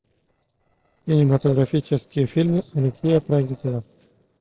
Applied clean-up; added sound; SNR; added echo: neural separator model SepFormer DNS4.